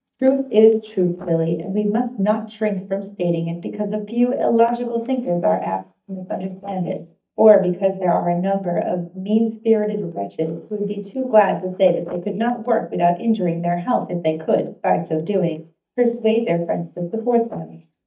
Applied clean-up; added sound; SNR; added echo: neural mask model DeepFilterNet 3.